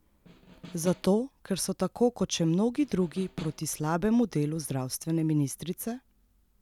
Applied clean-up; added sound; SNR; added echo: none; Snare drum; 16 dB; none.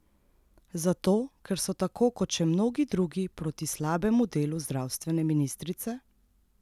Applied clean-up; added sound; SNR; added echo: none; none; none; none.